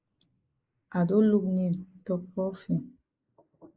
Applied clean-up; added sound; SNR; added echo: neural mask model Resemble Enhance denoiser.